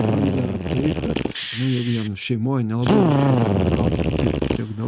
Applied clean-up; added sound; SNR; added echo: neural mask model RNNoise.